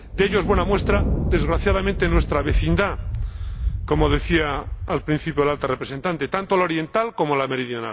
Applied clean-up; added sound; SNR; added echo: none; Thunder; 3 dB; none.